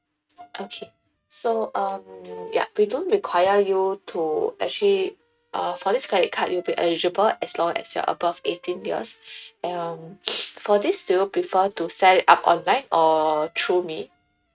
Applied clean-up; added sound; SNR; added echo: neural mask model RNNoise.